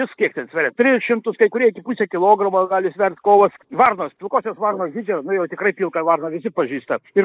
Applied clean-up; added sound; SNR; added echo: neural mask model Resemble Enhance denoiser.